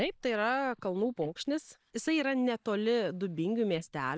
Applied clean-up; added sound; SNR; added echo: neural mask model DeepFilterNet 3.